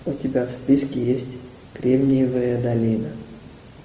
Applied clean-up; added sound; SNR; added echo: none; none; none; none.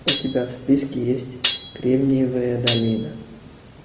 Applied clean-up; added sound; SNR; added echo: none; Cutlery, silverware; 8 dB; none.